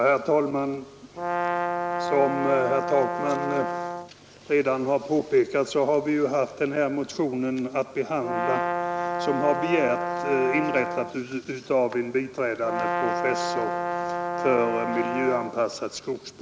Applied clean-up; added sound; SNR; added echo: none; Brass instrument; 3 dB; none.